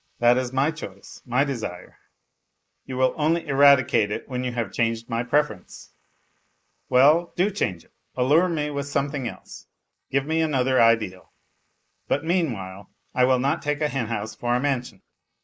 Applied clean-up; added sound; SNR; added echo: neural mask model Resemble Enhance denoiser.